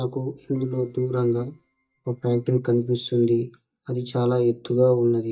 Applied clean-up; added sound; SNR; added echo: neural mask model DeepFilterNet 3.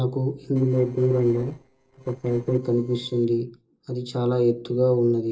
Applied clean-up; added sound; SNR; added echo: neural separator model SepFormer DNS4.